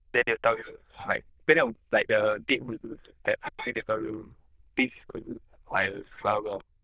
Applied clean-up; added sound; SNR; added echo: neural diffusion model UNIVERSE++.